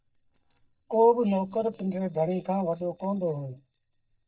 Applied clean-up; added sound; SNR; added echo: neural mask model DeepFilterNet 3.